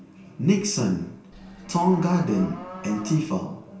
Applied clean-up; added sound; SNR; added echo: none; Livestock, farm animals, working animals; 16 dB; reverberation time 0.3 s.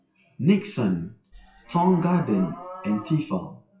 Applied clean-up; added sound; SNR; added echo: classical method WPE with log-MMSE.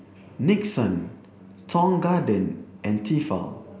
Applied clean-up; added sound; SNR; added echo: none; none; none; none.